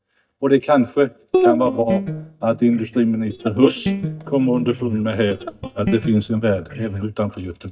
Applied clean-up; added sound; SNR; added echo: neural mask model DeepFilterNet 3.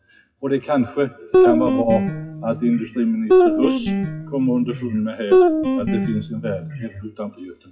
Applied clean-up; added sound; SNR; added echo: classical method WPE with log-MMSE.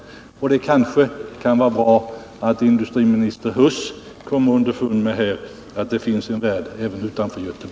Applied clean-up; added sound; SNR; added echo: none; none; none; none.